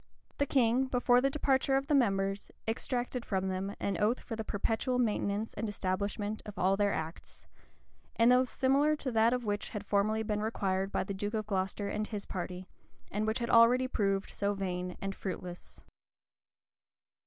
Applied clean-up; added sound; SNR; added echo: none; none; none; none.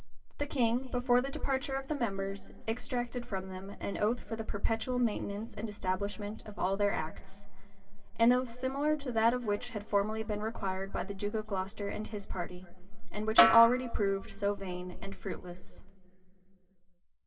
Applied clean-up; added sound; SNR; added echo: none; Snare drum; 1 dB; reverberation time 2.5 s.